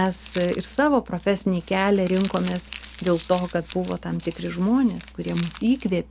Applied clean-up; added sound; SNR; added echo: none; Crumpling, crinkling; 14 dB; none.